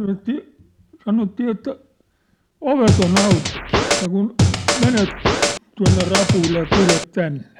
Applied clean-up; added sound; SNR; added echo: none; Scratching (performance technique); -3 dB; none.